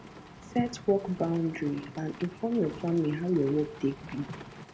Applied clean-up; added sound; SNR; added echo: none; Rain; 15 dB; none.